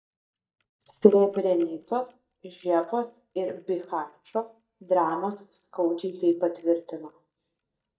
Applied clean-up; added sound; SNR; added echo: neural mask model DeepFilterNet 3.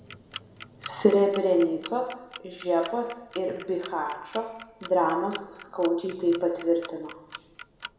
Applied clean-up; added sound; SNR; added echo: none; Clock; 18 dB; reverberation time 1.1 s.